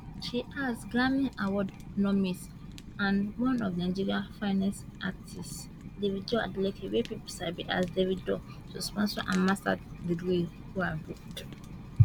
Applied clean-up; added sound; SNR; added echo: none; Fire; 13 dB; none.